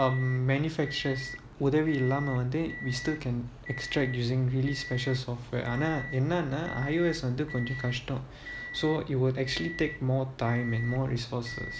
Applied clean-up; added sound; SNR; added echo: none; Microwave oven; 13 dB; none.